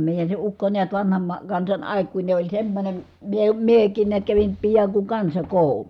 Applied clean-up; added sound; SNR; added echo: none; none; none; none.